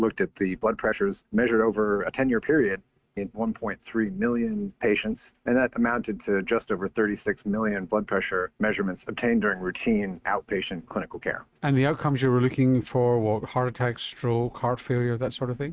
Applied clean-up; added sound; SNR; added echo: neural mask model RNNoise.